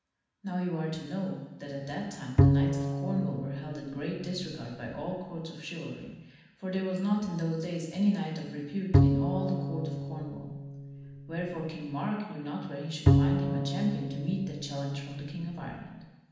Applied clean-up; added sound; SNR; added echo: none; Bowed string instrument; -5 dB; reverberation time 1.1 s.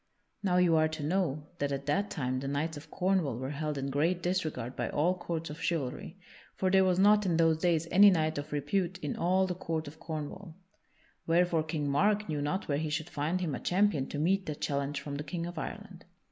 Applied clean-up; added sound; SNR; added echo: none; none; none; none.